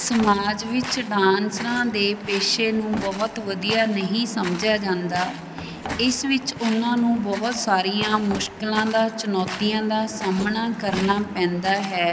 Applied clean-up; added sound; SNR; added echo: none; Walk, footsteps + Drawer open or close; 13 dB; none.